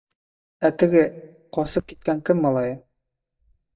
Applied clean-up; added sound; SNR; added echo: neural mask model DeepFilterNet 3.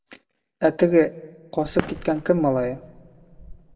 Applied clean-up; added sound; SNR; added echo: none; Fireworks; 12 dB; reverberation time 0.3 s.